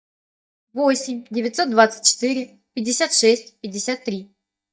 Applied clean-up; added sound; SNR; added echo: neural mask model DeepFilterNet 3.